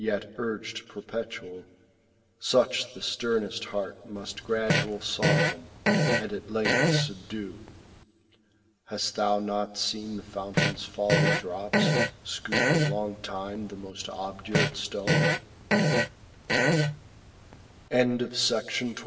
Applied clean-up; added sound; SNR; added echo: none; Fart; -4 dB; reverberation time 2.3 s.